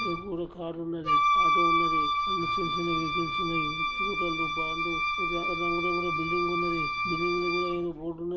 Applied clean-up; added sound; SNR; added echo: none; Wind instrument, woodwind instrument; -5 dB; none.